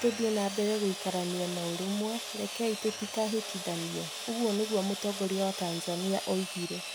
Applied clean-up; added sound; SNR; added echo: none; Sawing; 7 dB; none.